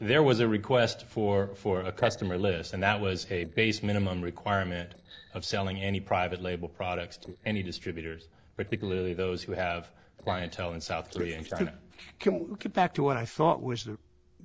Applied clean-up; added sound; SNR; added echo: neural separator model SepFormer DNS4.